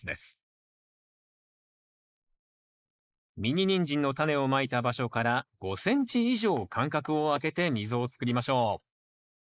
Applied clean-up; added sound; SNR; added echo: neural mask model Resemble Enhance denoiser.